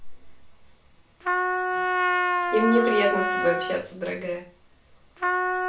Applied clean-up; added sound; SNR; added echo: none; Trumpet; -1 dB; reverberation time 0.3 s.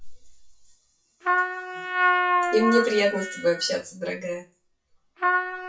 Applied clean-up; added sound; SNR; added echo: classical method WPE with log-MMSE.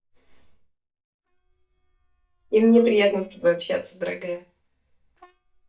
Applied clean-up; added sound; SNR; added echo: neural mask model DeepFilterNet 3.